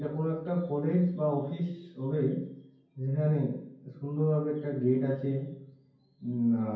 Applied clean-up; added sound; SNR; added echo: none; none; none; reverberation time 0.9 s.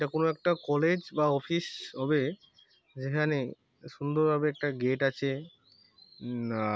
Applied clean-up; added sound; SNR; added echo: none; none; none; none.